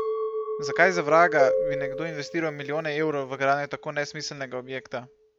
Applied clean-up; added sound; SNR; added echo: none; Marimba, xylophone + Chink, clink; 4 dB; none.